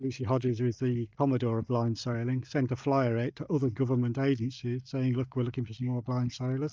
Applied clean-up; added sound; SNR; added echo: neural mask model DeepFilterNet 3.